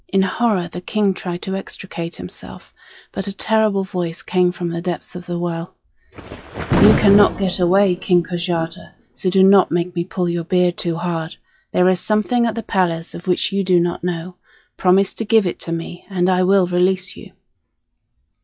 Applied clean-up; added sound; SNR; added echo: classical method log-MMSE.